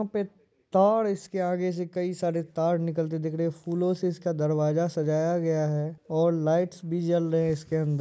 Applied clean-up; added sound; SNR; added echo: none; none; none; none.